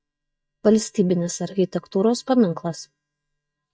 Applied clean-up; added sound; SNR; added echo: neural mask model DeepFilterNet 3.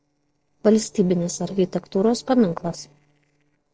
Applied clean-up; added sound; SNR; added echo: neural separator model SepFormer DNS4.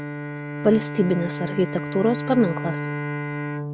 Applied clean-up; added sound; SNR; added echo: none; Bowed string instrument; 5 dB; none.